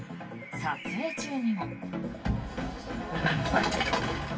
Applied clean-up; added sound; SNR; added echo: none; Bird; 14 dB; reverberation time 0.2 s.